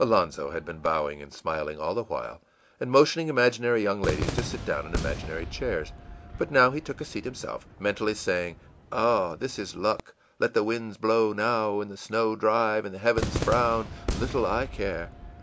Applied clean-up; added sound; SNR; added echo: none; Cheering / Fireworks; 10 dB; none.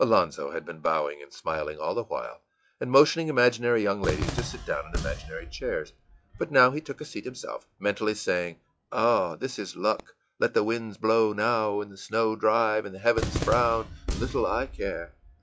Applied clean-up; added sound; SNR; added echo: classical method log-MMSE.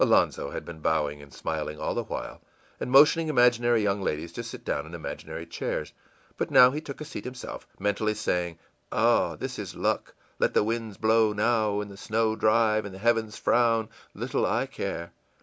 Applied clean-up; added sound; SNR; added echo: none; none; none; none.